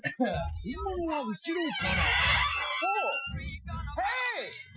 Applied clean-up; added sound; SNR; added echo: classical method Wiener filter.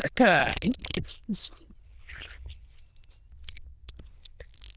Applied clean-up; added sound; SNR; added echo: neural diffusion model UNIVERSE++.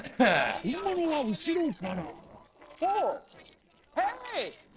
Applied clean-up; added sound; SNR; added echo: neural separator model SepFormer DNS4.